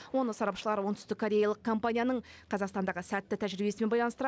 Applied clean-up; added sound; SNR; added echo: none; none; none; none.